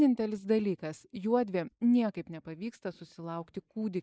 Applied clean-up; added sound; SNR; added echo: neural mask model Resemble Enhance denoiser.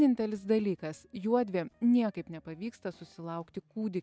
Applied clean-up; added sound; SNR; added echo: none; none; none; none.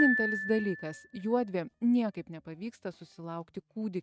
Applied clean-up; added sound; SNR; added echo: neural mask model RNNoise.